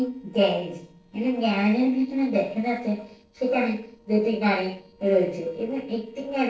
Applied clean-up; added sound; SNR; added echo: neural separator model SepFormer DNS4.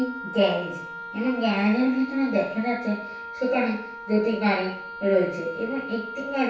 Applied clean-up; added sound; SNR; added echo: none; Wind instrument, woodwind instrument; 11 dB; reverberation time 0.7 s.